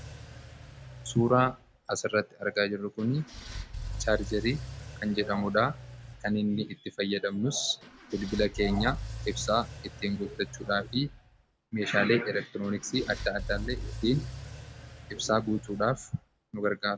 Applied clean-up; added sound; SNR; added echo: none; Engine / Car; 11 dB; none.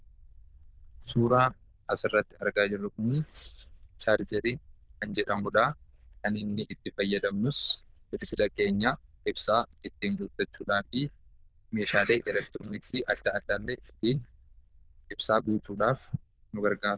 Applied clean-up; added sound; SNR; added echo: neural diffusion model UNIVERSE++.